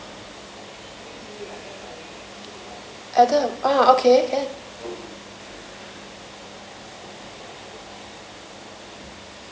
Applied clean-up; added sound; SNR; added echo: none; none; none; none.